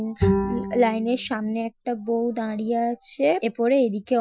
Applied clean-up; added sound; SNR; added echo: classical method Wiener filter.